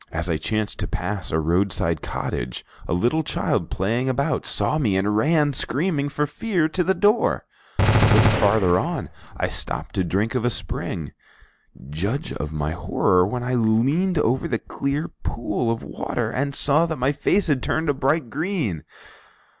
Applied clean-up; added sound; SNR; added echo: none; Gunshot, gunfire; -1 dB; none.